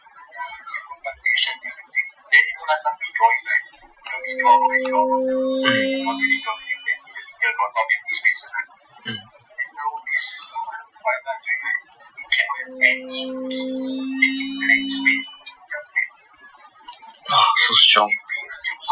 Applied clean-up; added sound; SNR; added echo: classical method Wiener filter.